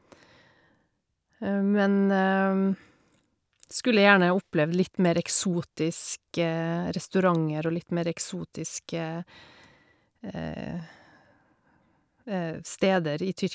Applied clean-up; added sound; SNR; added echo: none; none; none; none.